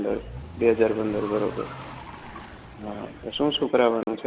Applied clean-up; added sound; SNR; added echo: none; Car; 14 dB; none.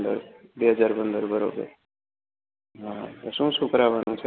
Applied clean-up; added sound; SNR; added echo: none; none; none; none.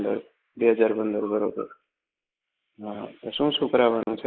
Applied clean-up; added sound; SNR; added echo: neural mask model Resemble Enhance denoiser.